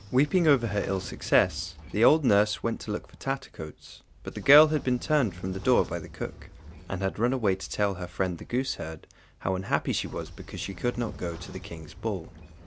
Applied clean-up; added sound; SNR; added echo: none; Sliding door / Train; 17 dB; none.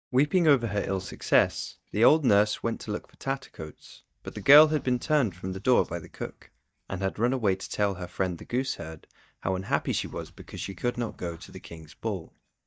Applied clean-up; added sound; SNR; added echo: neural mask model DeepFilterNet 3.